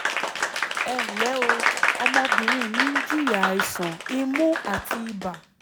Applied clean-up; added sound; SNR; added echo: none; Applause; -2 dB; none.